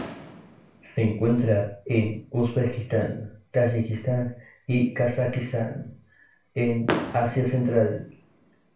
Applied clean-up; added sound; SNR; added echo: none; Fireworks; 13 dB; reverberation time 0.4 s.